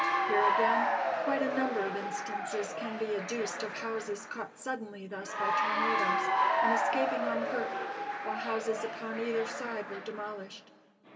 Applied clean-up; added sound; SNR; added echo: none; Applause / Cheering; -4 dB; reverberation time 1.4 s.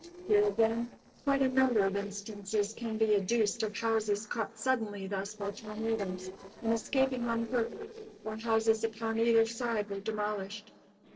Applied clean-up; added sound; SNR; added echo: neural separator model SepFormer DNS4.